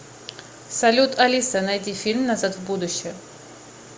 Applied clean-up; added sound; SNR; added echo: none; none; none; none.